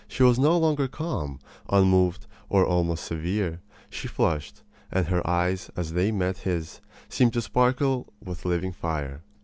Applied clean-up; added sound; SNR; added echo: none; none; none; none.